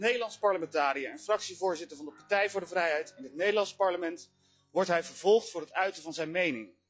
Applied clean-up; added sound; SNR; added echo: classical method log-MMSE.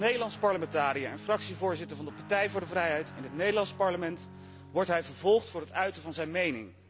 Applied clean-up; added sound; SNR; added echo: none; Guitar; 16 dB; none.